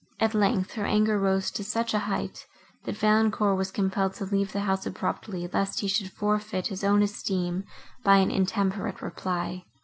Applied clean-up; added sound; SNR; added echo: none; none; none; none.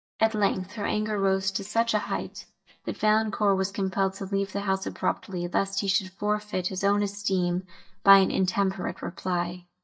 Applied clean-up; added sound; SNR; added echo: neural mask model DeepFilterNet 3.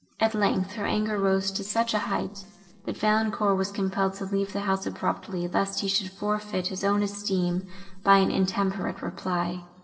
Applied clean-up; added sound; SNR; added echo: neural separator model SepFormer DNS4.